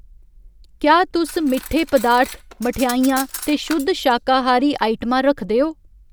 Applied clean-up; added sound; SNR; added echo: none; Cutlery, silverware; 17 dB; none.